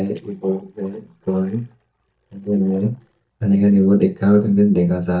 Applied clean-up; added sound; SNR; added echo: neural mask model DeepFilterNet 3.